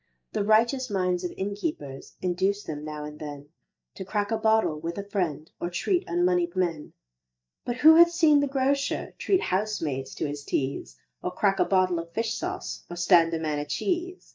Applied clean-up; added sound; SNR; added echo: neural mask model DeepFilterNet 3.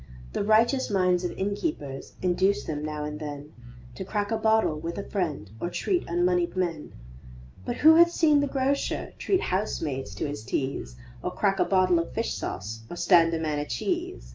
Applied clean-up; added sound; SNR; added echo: none; Bass guitar; 17 dB; none.